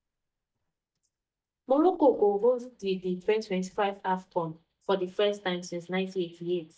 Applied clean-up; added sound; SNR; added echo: neural mask model DeepFilterNet 3.